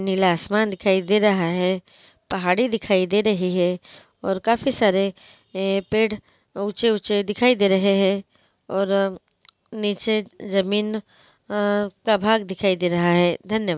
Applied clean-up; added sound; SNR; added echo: none; none; none; none.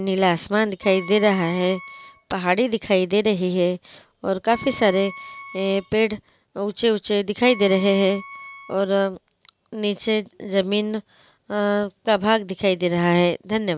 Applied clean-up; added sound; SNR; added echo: none; Wind instrument, woodwind instrument; 18 dB; none.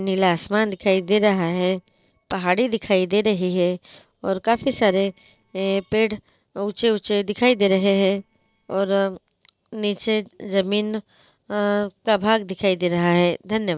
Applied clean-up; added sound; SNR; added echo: neural separator model SepFormer DNS4.